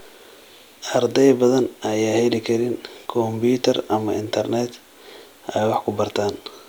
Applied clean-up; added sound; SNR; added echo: none; none; none; none.